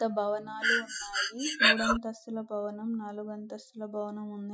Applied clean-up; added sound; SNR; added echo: classical method Wiener filter.